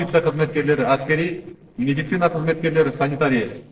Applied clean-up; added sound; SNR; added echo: neural separator model SepFormer DNS4.